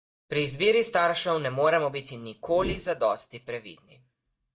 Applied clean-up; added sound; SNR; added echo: neural mask model DeepFilterNet 3.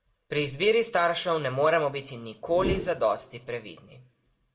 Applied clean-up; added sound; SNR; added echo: none; Whoosh, swoosh, swish; 8 dB; reverberation time 0.5 s.